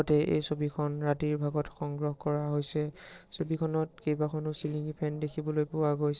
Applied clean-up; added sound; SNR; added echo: neural separator model SepFormer DNS4.